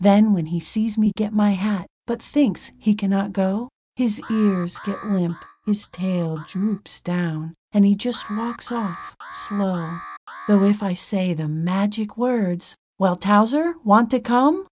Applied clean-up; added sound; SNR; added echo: neural mask model RNNoise.